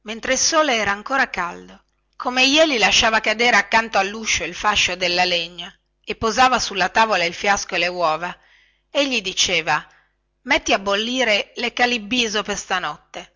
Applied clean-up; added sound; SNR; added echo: none; none; none; none.